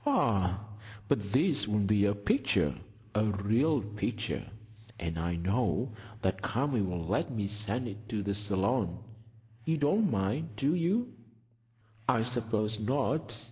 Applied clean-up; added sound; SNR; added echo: none; none; none; none.